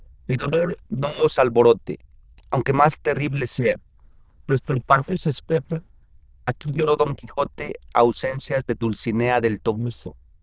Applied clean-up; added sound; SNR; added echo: neural diffusion model UNIVERSE++.